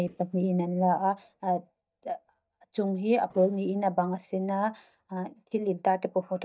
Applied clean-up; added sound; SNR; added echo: neural mask model DeepFilterNet 3.